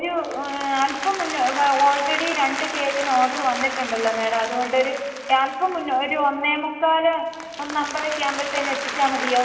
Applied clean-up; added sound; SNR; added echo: none; Applause; 8 dB; reverberation time 2.4 s.